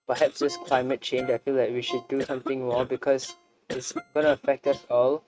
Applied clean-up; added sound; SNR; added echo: neural mask model RNNoise.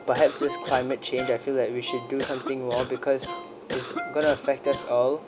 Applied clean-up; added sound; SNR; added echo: none; Cough + Ringtone; 10 dB; none.